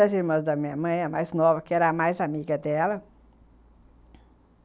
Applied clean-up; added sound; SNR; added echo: none; none; none; none.